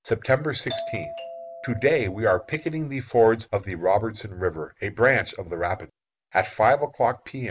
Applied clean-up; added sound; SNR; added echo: none; Doorbell; 13 dB; none.